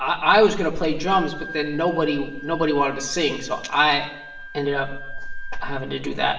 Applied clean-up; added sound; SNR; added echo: none; Wind instrument, woodwind instrument; 17 dB; reverberation time 0.8 s.